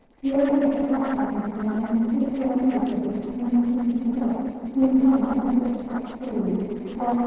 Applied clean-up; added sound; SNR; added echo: neural separator model SepFormer DNS4.